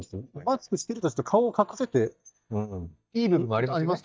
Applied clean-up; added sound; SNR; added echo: neural mask model DeepFilterNet 3.